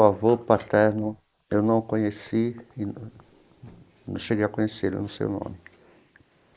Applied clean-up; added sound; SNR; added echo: neural mask model Resemble Enhance denoiser.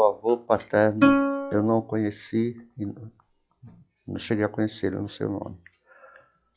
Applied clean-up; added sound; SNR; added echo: classical method log-MMSE.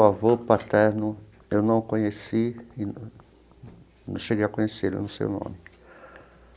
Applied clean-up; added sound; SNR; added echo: none; none; none; none.